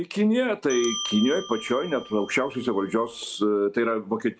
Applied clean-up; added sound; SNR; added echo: none; Bell; 12 dB; none.